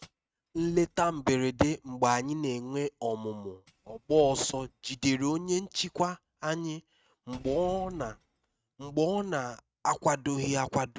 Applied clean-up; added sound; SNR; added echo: neural mask model RNNoise.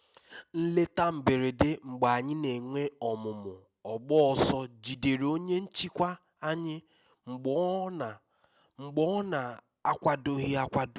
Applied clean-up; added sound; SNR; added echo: none; none; none; none.